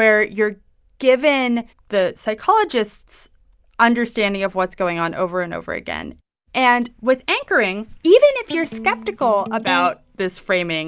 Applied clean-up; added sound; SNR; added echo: none; Electric guitar; 11 dB; none.